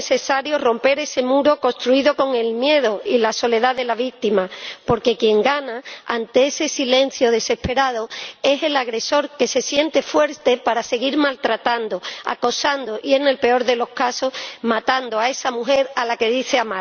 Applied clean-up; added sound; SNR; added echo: none; none; none; none.